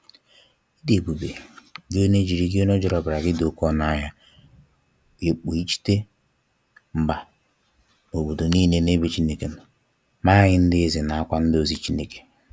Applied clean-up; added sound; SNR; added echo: none; none; none; none.